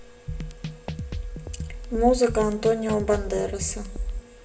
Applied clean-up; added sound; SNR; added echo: none; Drum kit; 6 dB; reverberation time 0.8 s.